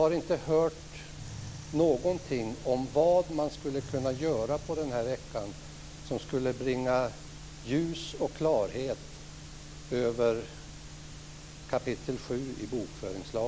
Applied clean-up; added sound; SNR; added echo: none; Animal; 16 dB; none.